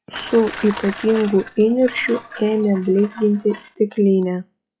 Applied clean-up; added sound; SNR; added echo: classical method log-MMSE.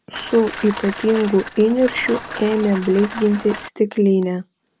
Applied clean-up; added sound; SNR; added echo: none; Rain; 13 dB; none.